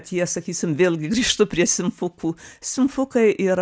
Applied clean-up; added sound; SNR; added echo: none; none; none; none.